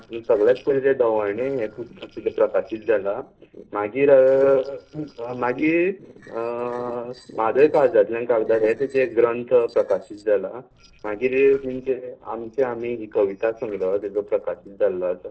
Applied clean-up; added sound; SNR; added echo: neural separator model SepFormer DNS4.